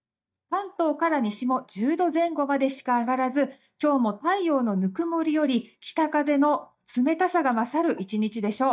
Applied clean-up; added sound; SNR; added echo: neural mask model DeepFilterNet 3.